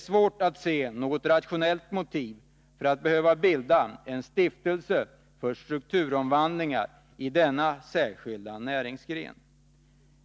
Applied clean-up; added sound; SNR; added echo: none; none; none; none.